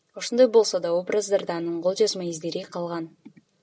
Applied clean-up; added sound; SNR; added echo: none; none; none; none.